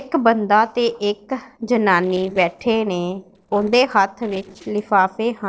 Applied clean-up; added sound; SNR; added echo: neural separator model SepFormer DNS4.